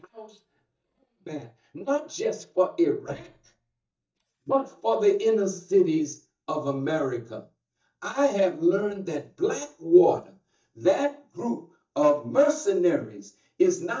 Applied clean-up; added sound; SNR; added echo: neural mask model DeepFilterNet 3.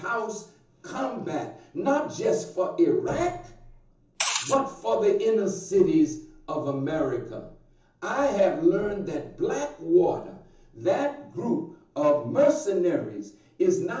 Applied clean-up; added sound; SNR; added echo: none; Liquid; 5 dB; reverberation time 0.7 s.